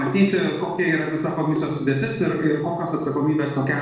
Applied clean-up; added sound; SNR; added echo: neural separator model SepFormer DNS4.